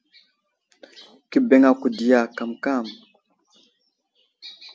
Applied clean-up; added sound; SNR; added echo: none; none; none; none.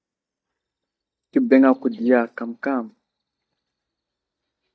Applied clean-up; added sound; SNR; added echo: neural mask model DeepFilterNet 3.